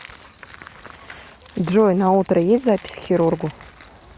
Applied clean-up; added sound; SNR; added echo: none; none; none; none.